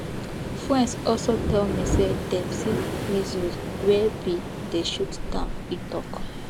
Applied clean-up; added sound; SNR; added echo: none; Waves, surf; 2 dB; none.